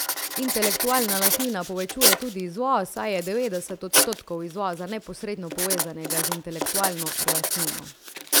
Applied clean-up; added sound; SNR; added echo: none; Writing; -2 dB; none.